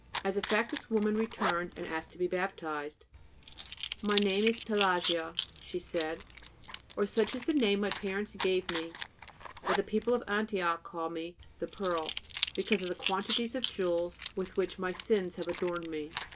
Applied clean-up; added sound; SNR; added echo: none; Coin (dropping) / Zipper (clothing); 0 dB; none.